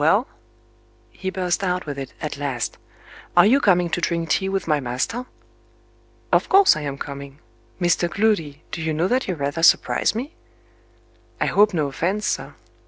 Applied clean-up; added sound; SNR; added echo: none; none; none; none.